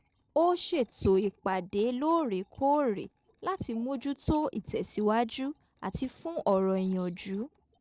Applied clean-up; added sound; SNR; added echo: neural separator model SepFormer DNS4.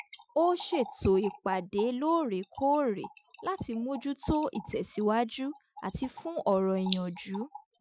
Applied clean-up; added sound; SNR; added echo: classical method Wiener filter.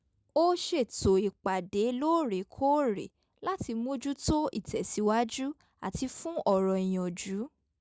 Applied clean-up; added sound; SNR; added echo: none; none; none; none.